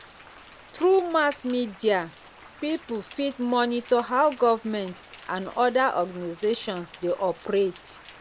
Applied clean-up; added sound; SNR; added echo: none; Rain; 20 dB; none.